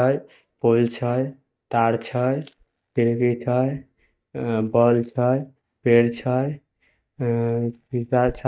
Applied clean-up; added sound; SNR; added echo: neural mask model DeepFilterNet 3.